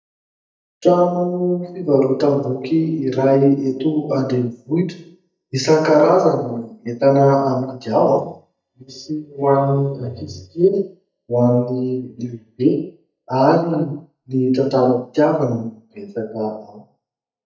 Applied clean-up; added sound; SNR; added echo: neural mask model DeepFilterNet 3.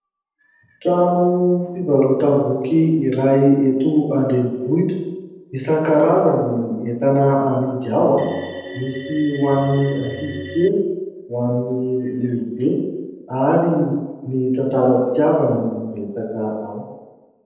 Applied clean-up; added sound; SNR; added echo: neural separator model SepFormer DNS4.